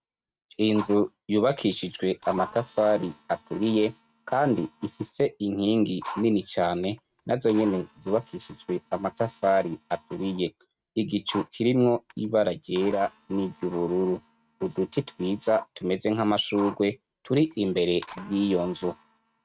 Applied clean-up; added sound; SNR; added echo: neural mask model RNNoise.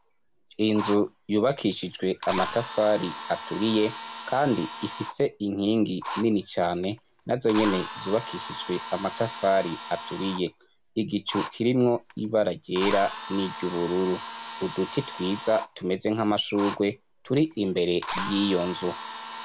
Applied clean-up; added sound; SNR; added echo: none; Drill; 11 dB; none.